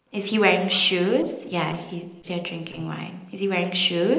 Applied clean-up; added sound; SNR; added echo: neural separator model SepFormer DNS4.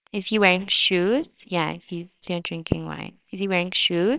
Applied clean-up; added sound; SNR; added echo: neural separator model SepFormer WHAMR!.